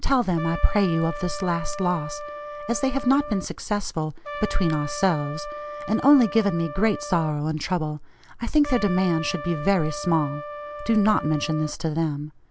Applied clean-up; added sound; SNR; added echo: none; Trumpet; 12 dB; none.